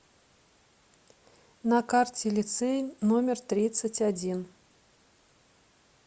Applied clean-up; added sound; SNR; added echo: none; none; none; none.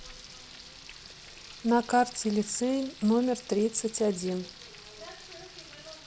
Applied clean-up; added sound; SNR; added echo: none; Frying (food); 17 dB; none.